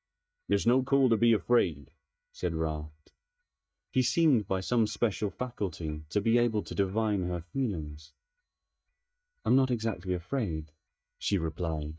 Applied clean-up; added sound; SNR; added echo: neural mask model DeepFilterNet 3.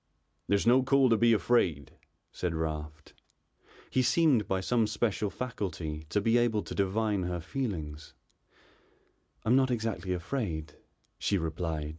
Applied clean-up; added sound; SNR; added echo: none; none; none; none.